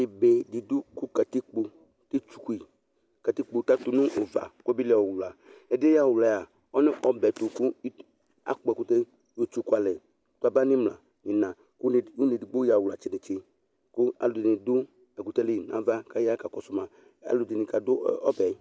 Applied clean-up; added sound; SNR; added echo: none; none; none; none.